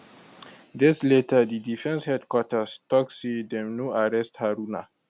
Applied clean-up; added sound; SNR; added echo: none; none; none; none.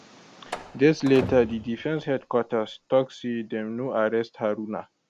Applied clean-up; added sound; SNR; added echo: none; Slam; 15 dB; none.